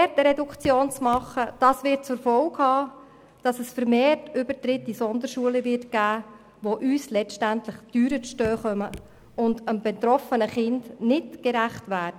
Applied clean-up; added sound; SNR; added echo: none; Raindrop / Drip; 18 dB; none.